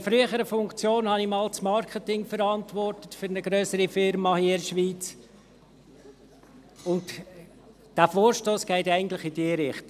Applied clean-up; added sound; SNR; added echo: none; none; none; none.